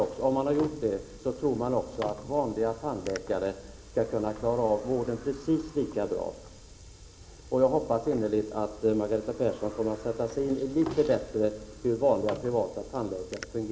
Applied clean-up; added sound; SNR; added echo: none; Sliding door; 19 dB; reverberation time 1.0 s.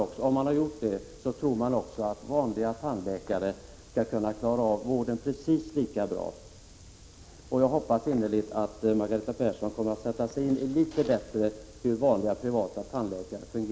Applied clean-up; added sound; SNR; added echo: none; none; none; none.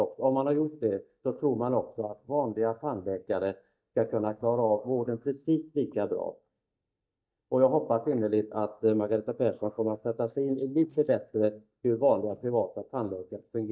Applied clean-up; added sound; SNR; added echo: neural mask model DeepFilterNet 3.